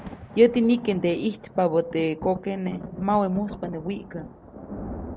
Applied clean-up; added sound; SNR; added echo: none; Thunder; 13 dB; none.